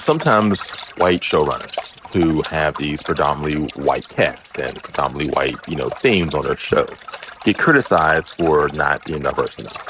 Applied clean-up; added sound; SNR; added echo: neural mask model RNNoise.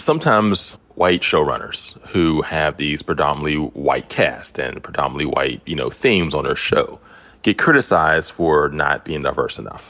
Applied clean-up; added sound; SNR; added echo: none; none; none; none.